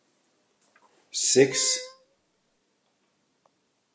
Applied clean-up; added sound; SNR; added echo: none; Wind instrument, woodwind instrument; 14 dB; none.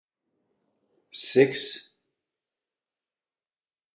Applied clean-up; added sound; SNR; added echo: neural mask model Resemble Enhance denoiser.